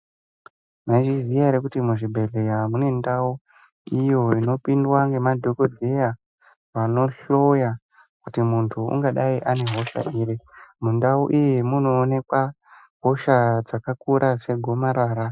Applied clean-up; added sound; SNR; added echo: classical method Wiener filter.